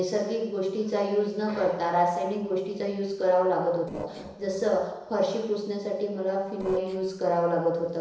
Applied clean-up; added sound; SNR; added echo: neural separator model SepFormer DNS4.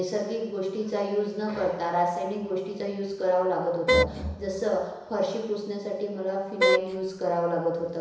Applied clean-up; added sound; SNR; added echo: none; Wind instrument, woodwind instrument; -2 dB; reverberation time 1.0 s.